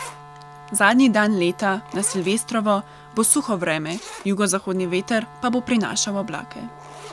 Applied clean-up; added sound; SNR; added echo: none; Zipper (clothing) + Wind instrument, woodwind instrument; 19 dB; none.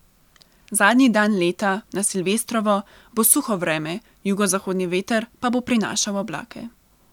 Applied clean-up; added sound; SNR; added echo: none; none; none; none.